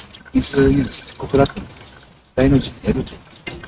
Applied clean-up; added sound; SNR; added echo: neural mask model RNNoise.